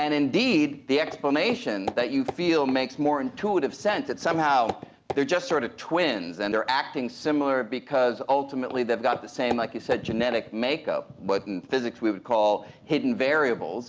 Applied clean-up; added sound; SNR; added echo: none; Walk, footsteps; 14 dB; none.